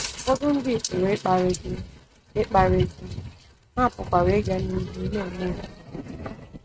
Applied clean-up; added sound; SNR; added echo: neural mask model RNNoise.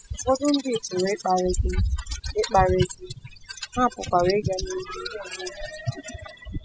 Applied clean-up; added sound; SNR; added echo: classical method spectral subtraction.